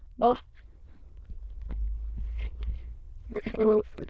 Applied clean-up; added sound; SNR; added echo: neural diffusion model UNIVERSE++.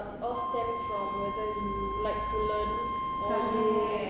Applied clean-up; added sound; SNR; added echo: none; Wind instrument, woodwind instrument; 1 dB; none.